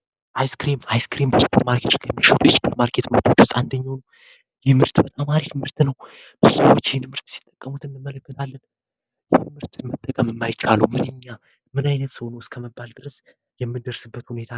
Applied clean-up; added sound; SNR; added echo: none; none; none; none.